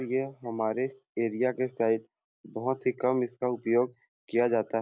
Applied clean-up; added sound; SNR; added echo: none; none; none; none.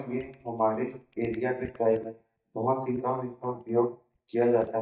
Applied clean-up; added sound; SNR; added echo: neural mask model DeepFilterNet 3.